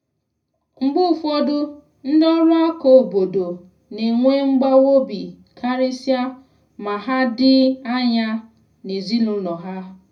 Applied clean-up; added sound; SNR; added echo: none; none; none; reverberation time 0.4 s.